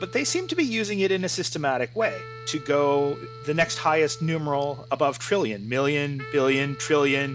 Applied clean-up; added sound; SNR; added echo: none; Wind instrument, woodwind instrument + Mechanical fan; 16 dB; none.